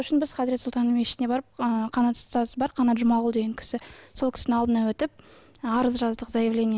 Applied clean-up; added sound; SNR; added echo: none; none; none; none.